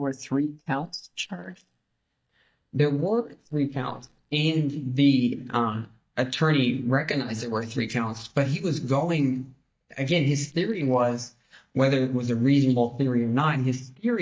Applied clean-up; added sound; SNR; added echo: neural mask model DeepFilterNet 3.